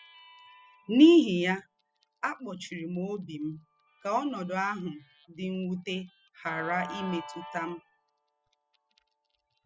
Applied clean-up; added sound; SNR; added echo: classical method spectral subtraction.